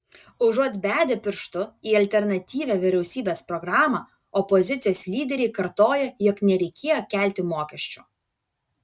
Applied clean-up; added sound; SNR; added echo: none; none; none; none.